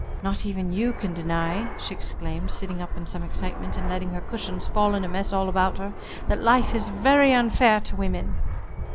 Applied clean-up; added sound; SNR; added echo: none; Fixed-wing aircraft, airplane; 2 dB; none.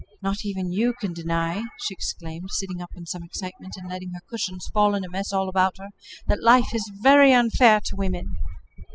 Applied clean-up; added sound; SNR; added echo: classical method spectral subtraction.